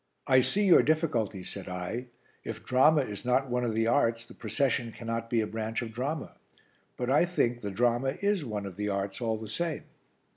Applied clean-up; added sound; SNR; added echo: none; none; none; none.